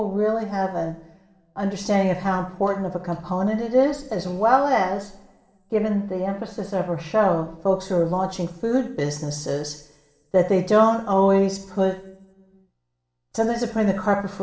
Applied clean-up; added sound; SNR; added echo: none; none; none; reverberation time 0.9 s.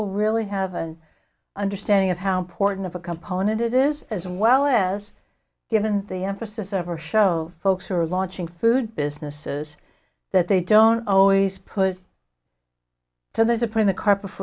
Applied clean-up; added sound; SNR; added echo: none; none; none; none.